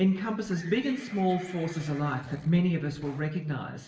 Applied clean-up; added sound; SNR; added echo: none; Livestock, farm animals, working animals; 19 dB; reverberation time 0.7 s.